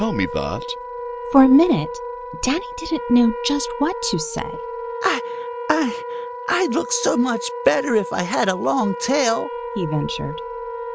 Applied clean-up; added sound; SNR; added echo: none; Wind instrument, woodwind instrument + Wind instrument, woodwind instrument; 8 dB; none.